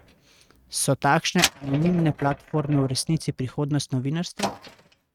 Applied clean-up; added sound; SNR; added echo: neural mask model RNNoise.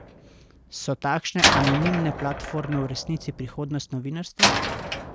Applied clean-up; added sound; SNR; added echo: none; Slam; -1 dB; none.